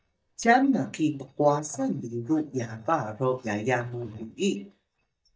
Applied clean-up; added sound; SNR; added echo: neural mask model DeepFilterNet 3.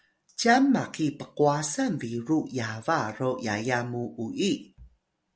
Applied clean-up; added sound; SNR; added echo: none; none; none; none.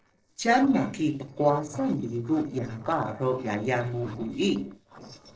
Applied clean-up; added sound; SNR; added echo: neural separator model SepFormer DNS4.